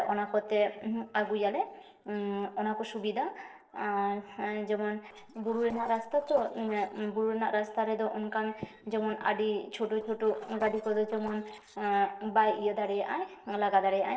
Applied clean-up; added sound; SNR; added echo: neural separator model SepFormer DNS4.